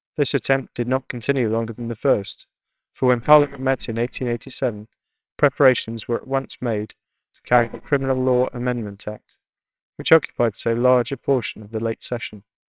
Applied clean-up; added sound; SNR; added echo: neural separator model SepFormer WHAMR!.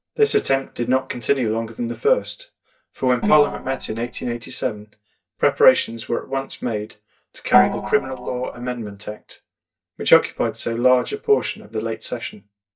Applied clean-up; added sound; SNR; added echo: neural mask model DeepFilterNet 3.